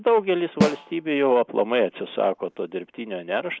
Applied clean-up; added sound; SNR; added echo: none; Snare drum; 5 dB; none.